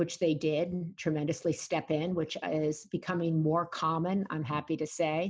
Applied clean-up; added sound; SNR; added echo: none; none; none; none.